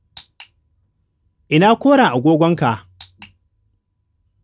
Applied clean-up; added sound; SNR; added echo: none; none; none; none.